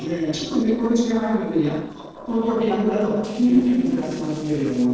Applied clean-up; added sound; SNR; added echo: neural separator model SepFormer DNS4.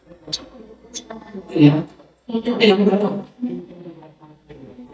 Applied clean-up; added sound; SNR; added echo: neural mask model DeepFilterNet 3.